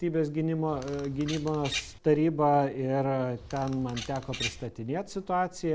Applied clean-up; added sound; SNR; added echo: none; Bird vocalization, bird call, bird song; 11 dB; none.